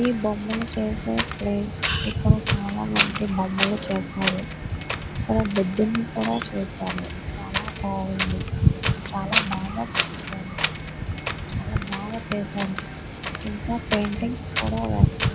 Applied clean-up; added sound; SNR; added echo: none; Wind; -1 dB; none.